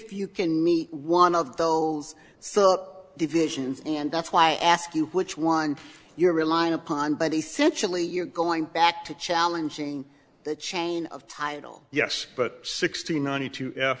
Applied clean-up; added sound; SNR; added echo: none; none; none; none.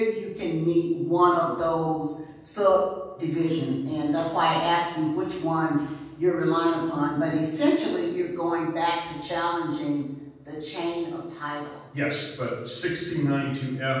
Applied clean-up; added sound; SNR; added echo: none; none; none; reverberation time 1.2 s.